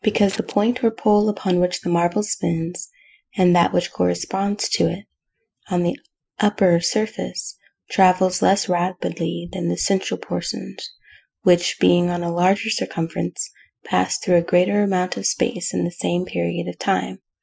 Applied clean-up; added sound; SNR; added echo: classical method Wiener filter.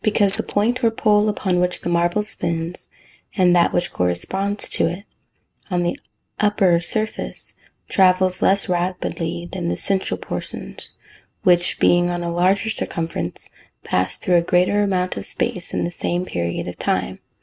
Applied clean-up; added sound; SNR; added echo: neural mask model RNNoise.